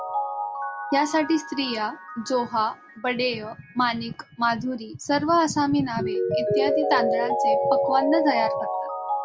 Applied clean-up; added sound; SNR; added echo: none; Mallet percussion; 2 dB; none.